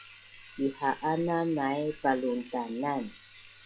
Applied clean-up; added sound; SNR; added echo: classical method log-MMSE.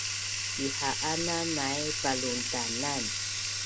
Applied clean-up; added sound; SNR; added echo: none; Bathtub (filling or washing); -2 dB; none.